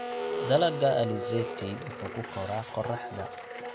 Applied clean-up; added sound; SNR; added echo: none; Domestic sounds, home sounds; 5 dB; none.